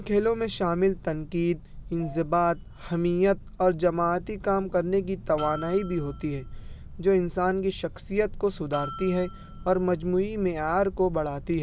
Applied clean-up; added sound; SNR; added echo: none; Bell; 16 dB; none.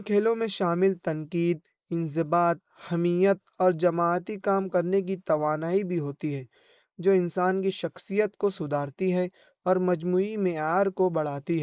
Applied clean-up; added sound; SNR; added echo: neural mask model Resemble Enhance denoiser.